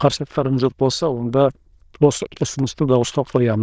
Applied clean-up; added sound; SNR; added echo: neural diffusion model UNIVERSE++.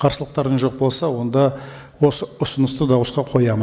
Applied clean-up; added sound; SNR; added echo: none; none; none; none.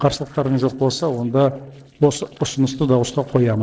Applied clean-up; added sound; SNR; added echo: neural separator model SepFormer DNS4.